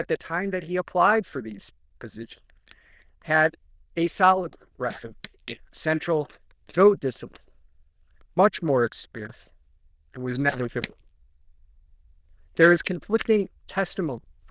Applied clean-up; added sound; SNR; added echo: neural diffusion model UNIVERSE++.